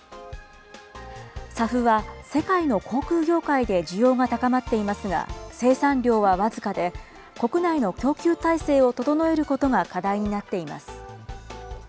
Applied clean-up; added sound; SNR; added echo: none; none; none; none.